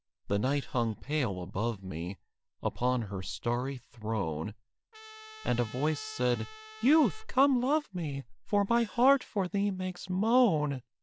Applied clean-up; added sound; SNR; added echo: none; Trumpet + Gong; 19 dB; none.